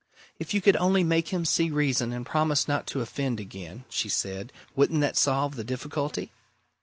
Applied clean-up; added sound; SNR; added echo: none; none; none; none.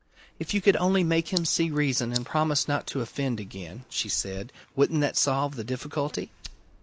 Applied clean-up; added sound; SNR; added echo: neural mask model Resemble Enhance denoiser.